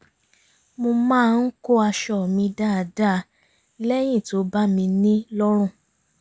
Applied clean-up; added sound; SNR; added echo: none; none; none; none.